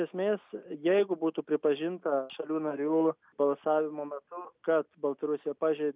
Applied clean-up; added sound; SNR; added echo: none; none; none; none.